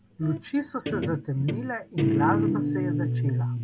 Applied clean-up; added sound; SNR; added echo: none; Guitar; -2 dB; none.